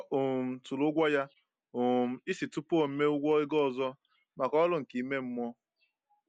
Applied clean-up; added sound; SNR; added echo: none; none; none; none.